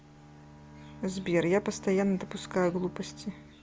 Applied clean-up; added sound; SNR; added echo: none; Bowed string instrument; 17 dB; none.